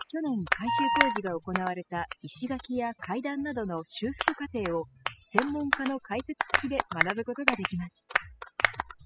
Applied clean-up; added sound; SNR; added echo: classical method spectral subtraction.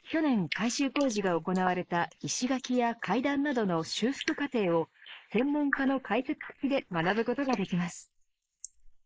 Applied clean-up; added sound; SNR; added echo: neural mask model Resemble Enhance denoiser.